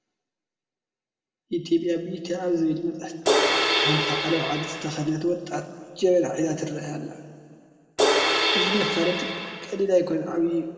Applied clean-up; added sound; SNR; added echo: none; Crash cymbal; -3 dB; reverberation time 2.1 s.